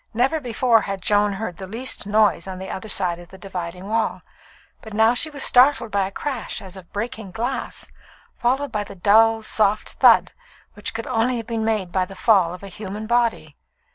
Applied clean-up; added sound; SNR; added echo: none; none; none; none.